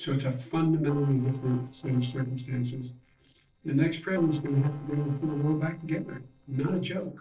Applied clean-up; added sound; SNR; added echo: neural separator model SepFormer DNS4.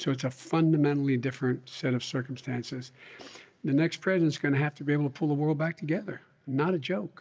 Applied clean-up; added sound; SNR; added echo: none; none; none; none.